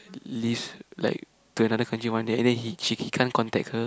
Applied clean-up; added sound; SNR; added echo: none; none; none; none.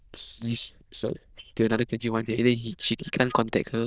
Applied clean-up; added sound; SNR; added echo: neural diffusion model UNIVERSE++.